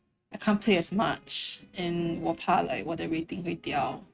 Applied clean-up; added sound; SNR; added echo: neural mask model RNNoise.